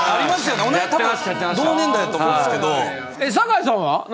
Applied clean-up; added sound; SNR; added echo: none; Trumpet; 16 dB; none.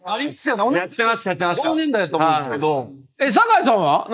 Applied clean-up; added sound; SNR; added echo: neural mask model Resemble Enhance denoiser.